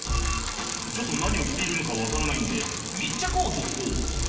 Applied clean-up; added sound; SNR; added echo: none; Bicycle; 5 dB; reverberation time 1.0 s.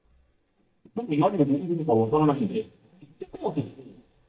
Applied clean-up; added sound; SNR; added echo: neural mask model DeepFilterNet 3.